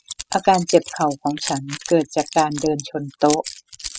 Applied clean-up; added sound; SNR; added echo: classical method spectral subtraction.